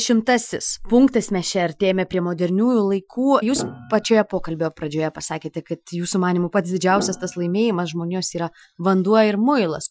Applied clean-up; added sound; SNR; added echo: classical method Wiener filter.